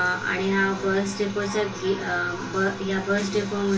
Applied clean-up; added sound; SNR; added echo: none; none; none; reverberation time 0.2 s.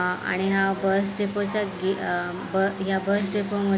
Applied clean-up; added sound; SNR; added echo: none; none; none; none.